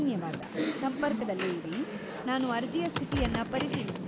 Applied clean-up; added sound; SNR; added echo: none; Gunshot, gunfire + Computer keyboard; 2 dB; none.